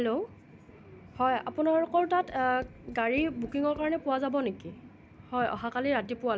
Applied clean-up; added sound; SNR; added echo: none; Writing; 19 dB; none.